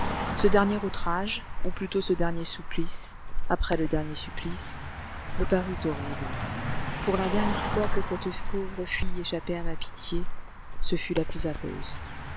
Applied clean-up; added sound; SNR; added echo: none; Car passing by; -2 dB; none.